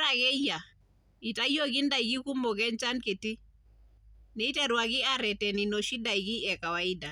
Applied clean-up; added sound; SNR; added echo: none; none; none; none.